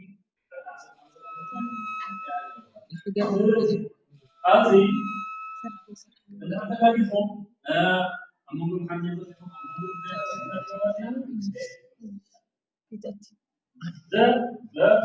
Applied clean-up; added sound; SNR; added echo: none; Wind instrument, woodwind instrument; 14 dB; none.